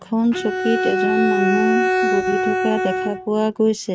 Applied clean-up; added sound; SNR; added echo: neural mask model RNNoise.